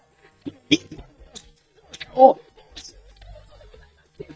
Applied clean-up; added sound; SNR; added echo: neural mask model DeepFilterNet 3.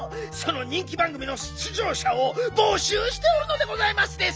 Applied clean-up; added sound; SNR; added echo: none; Wind instrument, woodwind instrument; 18 dB; none.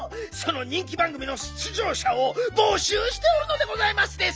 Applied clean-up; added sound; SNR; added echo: none; none; none; none.